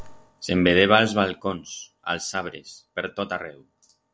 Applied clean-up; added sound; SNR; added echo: none; none; none; none.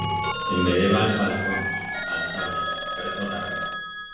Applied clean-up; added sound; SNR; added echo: none; Telephone; 1 dB; reverberation time 1.0 s.